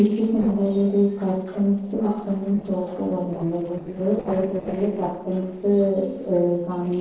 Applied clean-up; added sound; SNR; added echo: neural separator model SepFormer DNS4.